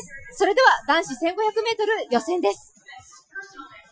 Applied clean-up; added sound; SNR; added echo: classical method Wiener filter.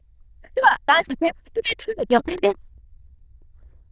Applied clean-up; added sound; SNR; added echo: neural diffusion model UNIVERSE++.